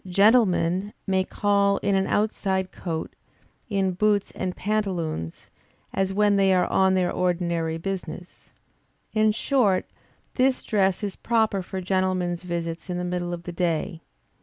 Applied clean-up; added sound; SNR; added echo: none; none; none; none.